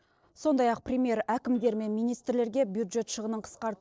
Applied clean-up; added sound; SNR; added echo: neural separator model SepFormer DNS4.